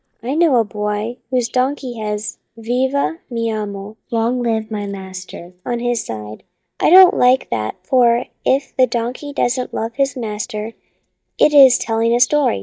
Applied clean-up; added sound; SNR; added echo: neural mask model DeepFilterNet 3.